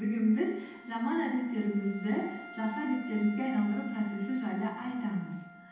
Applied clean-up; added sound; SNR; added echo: none; Wind instrument, woodwind instrument; 17 dB; reverberation time 0.9 s.